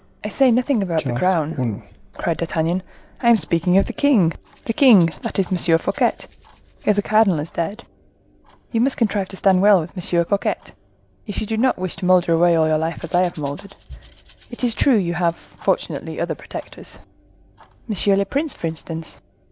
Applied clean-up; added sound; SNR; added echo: none; Clock + Rattle / Rattle (instrument); 17 dB; none.